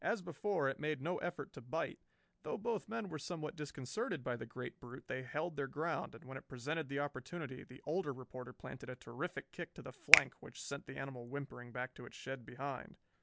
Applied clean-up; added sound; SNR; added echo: none; Finger snapping; -5 dB; none.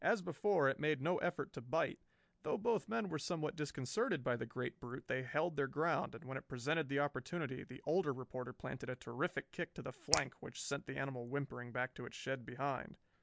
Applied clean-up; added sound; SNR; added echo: neural mask model Resemble Enhance denoiser.